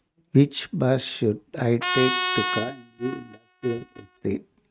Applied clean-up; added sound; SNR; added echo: neural mask model RNNoise.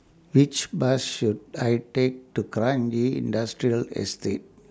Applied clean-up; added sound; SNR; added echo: none; none; none; none.